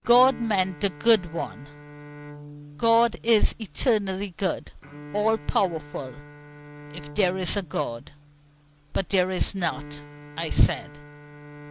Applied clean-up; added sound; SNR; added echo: none; Bowed string instrument; 17 dB; none.